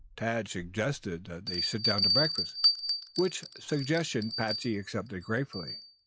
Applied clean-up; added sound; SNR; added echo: classical method log-MMSE.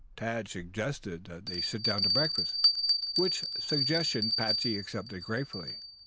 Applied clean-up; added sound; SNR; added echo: none; Bell; -3 dB; none.